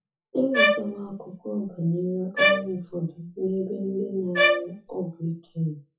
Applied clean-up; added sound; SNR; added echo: classical method WPE with log-MMSE.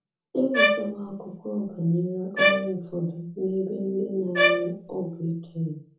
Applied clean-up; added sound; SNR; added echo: none; Bowed string instrument; -2 dB; reverberation time 0.6 s.